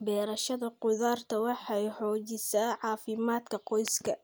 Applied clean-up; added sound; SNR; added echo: none; none; none; none.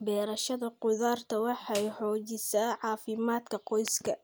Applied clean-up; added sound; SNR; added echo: none; Snare drum; 18 dB; none.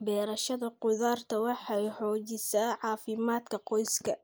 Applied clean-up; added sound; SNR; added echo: neural mask model Resemble Enhance denoiser.